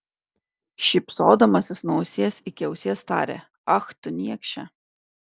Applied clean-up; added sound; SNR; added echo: none; none; none; none.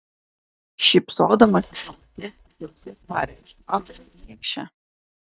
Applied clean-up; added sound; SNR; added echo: neural mask model DeepFilterNet 3.